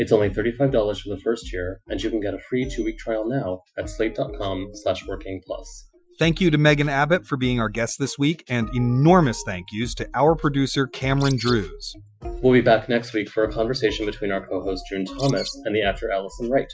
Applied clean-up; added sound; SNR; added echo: classical method Wiener filter.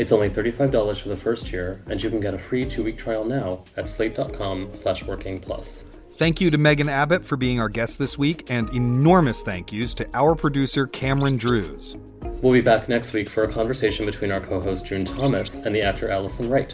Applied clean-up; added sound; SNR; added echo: none; Bird; 15 dB; none.